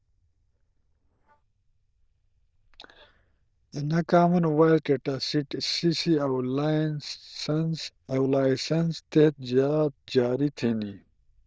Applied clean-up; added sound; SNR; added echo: neural diffusion model UNIVERSE++.